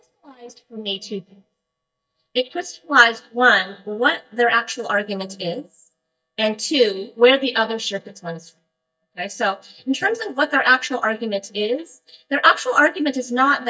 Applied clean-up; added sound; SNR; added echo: neural mask model DeepFilterNet 3.